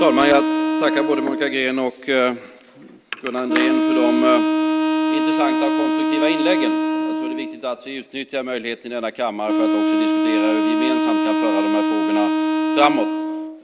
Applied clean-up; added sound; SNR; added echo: none; Wind instrument, woodwind instrument; -3 dB; none.